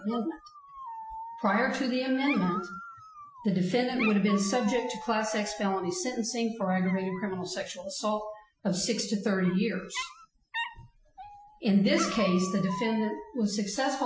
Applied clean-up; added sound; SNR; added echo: classical method Wiener filter.